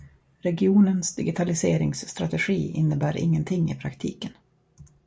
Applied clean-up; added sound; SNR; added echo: none; none; none; none.